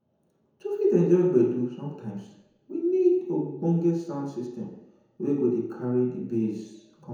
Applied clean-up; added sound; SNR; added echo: none; none; none; reverberation time 1.0 s.